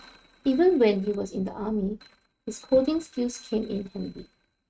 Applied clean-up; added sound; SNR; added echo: neural mask model RNNoise.